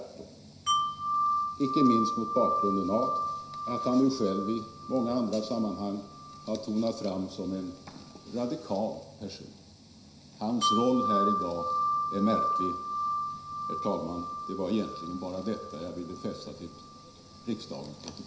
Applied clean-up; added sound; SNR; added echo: none; Wind chime; 2 dB; reverberation time 0.5 s.